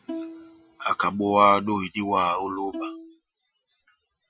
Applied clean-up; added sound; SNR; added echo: classical method Wiener filter.